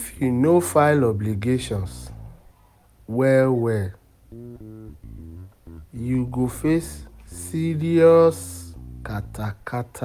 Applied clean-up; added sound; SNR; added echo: none; Bass guitar; 17 dB; none.